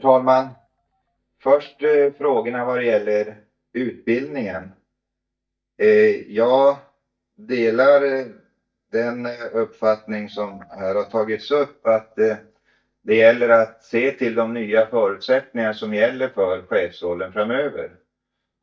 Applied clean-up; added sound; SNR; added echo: neural mask model DeepFilterNet 3.